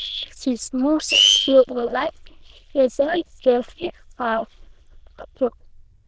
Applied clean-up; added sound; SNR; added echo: neural diffusion model UNIVERSE++.